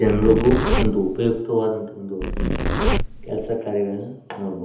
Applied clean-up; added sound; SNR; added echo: none; Zipper (clothing); 0 dB; reverberation time 0.8 s.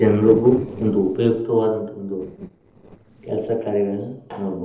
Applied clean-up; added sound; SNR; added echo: neural separator model SepFormer DNS4.